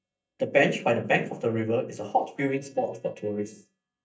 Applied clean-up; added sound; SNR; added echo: neural mask model DeepFilterNet 3.